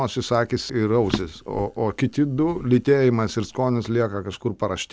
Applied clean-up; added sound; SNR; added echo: none; Drawer open or close; 15 dB; none.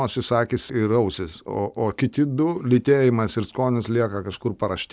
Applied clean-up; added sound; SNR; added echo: none; none; none; none.